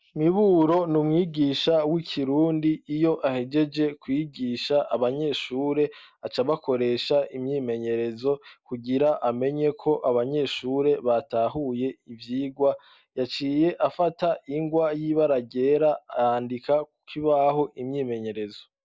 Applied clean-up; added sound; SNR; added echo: none; none; none; none.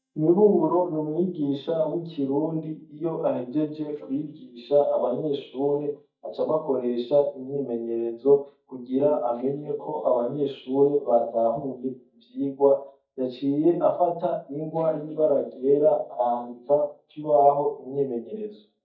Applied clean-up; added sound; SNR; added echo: neural mask model DeepFilterNet 3.